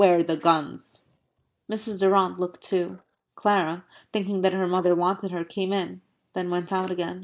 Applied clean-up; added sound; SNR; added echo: neural mask model DeepFilterNet 3.